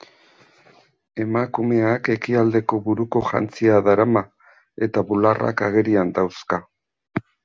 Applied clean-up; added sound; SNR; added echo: none; none; none; none.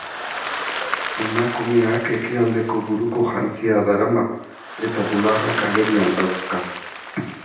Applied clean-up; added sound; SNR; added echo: none; Applause; 8 dB; reverberation time 0.9 s.